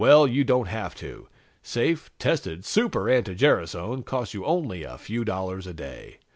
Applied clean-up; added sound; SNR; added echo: none; none; none; none.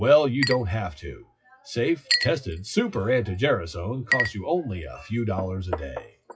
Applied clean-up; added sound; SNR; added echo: classical method WPE with log-MMSE.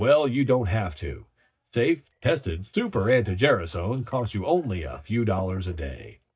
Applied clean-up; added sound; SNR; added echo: neural mask model DeepFilterNet 3.